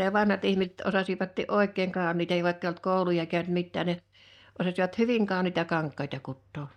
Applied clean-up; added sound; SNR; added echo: neural mask model DeepFilterNet 3.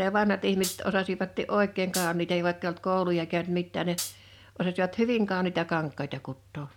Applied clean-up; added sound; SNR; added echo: none; Hi-hat; 8 dB; none.